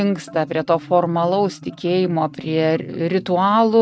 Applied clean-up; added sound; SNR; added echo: neural mask model RNNoise.